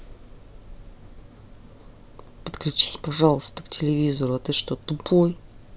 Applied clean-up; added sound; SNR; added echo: none; none; none; none.